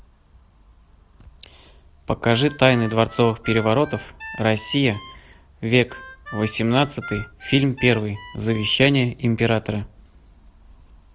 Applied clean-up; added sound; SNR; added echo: none; Harmonica; 16 dB; none.